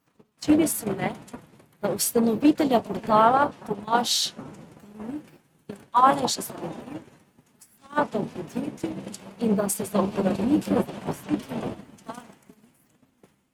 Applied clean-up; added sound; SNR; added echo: neural mask model RNNoise.